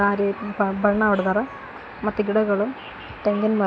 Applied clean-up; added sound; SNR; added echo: none; none; none; none.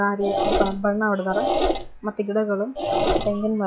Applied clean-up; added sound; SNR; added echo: classical method log-MMSE.